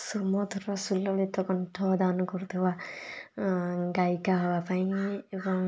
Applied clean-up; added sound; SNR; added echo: none; none; none; none.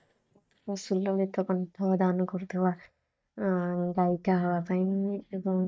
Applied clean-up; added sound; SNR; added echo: neural mask model DeepFilterNet 3.